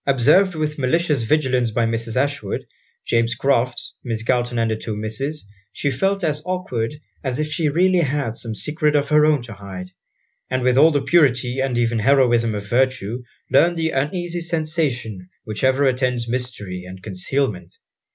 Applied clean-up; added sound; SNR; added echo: none; none; none; none.